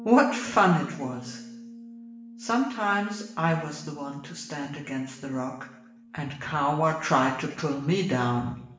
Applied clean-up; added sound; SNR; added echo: none; Bass guitar; 18 dB; reverberation time 0.8 s.